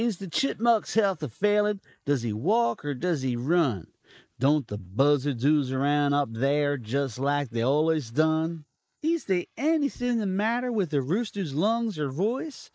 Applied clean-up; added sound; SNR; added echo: neural mask model Resemble Enhance denoiser.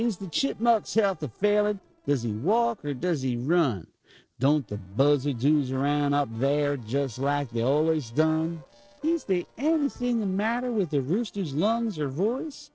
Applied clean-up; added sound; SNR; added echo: neural separator model SepFormer DNS4.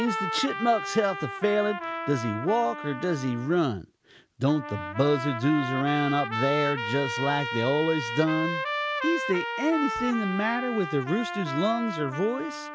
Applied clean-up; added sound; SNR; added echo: none; Trumpet; 6 dB; none.